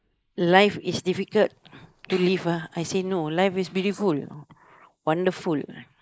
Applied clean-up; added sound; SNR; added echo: neural mask model Resemble Enhance denoiser.